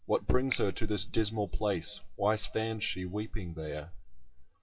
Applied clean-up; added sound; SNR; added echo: classical method WPE with log-MMSE.